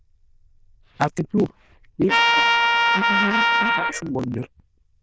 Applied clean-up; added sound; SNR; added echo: neural diffusion model UNIVERSE++.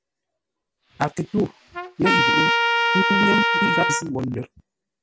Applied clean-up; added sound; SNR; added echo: none; Trumpet; -4 dB; none.